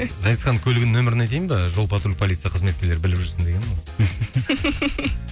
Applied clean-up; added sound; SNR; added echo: none; none; none; none.